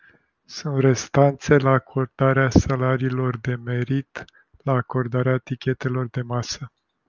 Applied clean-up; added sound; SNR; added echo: none; none; none; none.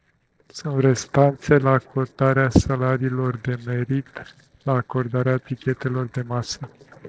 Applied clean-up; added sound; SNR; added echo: neural separator model SepFormer DNS4.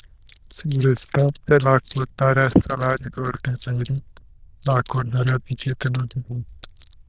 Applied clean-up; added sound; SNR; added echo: neural diffusion model UNIVERSE++.